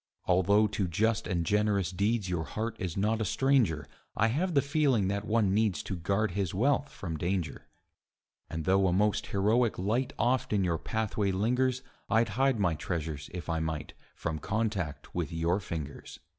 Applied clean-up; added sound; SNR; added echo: none; none; none; none.